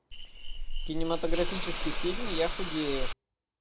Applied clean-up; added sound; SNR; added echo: none; Hiss / Insect; -4 dB; none.